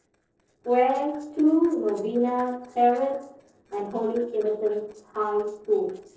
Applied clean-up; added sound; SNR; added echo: neural separator model SepFormer DNS4.